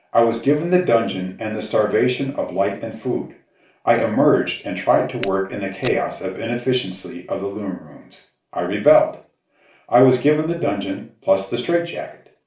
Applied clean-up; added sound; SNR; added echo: none; Walk, footsteps; 18 dB; reverberation time 0.3 s.